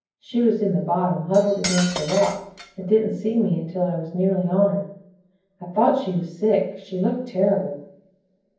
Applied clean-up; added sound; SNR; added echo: none; Cutlery, silverware; 9 dB; reverberation time 0.9 s.